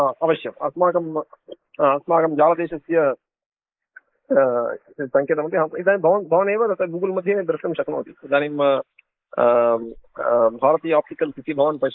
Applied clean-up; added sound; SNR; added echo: neural mask model Resemble Enhance denoiser.